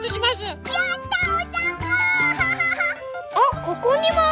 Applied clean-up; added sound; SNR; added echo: none; none; none; none.